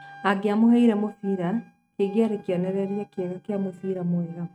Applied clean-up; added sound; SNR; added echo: neural mask model RNNoise.